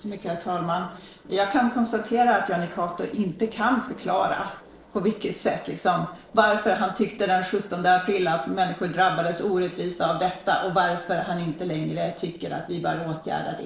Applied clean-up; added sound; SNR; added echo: neural separator model SepFormer DNS4.